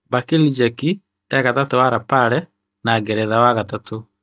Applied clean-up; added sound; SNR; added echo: neural mask model DeepFilterNet 3.